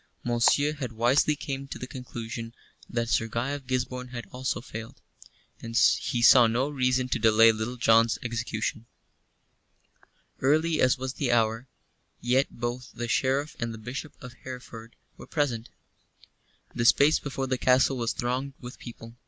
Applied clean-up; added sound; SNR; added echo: none; none; none; none.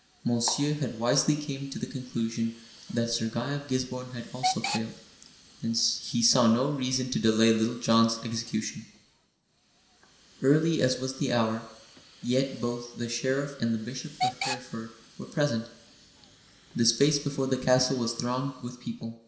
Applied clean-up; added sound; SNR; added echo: none; Hiss / Alarm / Train; 14 dB; reverberation time 0.7 s.